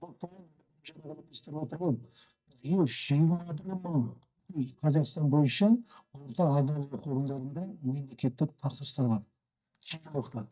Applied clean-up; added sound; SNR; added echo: neural mask model DeepFilterNet 3.